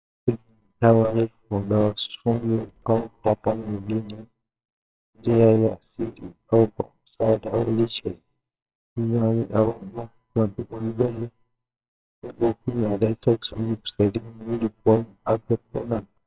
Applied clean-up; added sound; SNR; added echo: neural separator model SepFormer WHAMR!.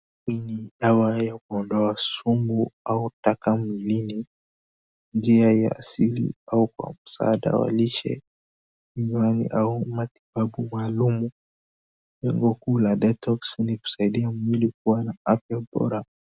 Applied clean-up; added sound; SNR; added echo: none; none; none; none.